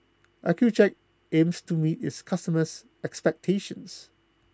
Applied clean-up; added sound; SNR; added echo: none; none; none; none.